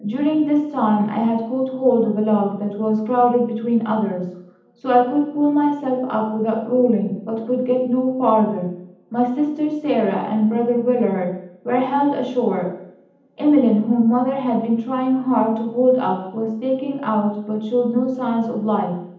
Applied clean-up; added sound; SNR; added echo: none; none; none; reverberation time 0.8 s.